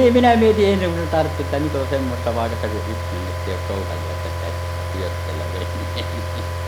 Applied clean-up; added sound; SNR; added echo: none; Car; 4 dB; none.